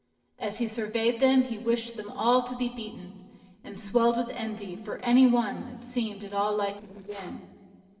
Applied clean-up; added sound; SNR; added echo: neural separator model SepFormer DNS4.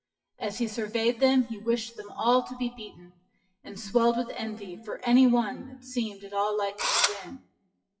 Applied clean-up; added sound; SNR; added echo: classical method WPE with log-MMSE.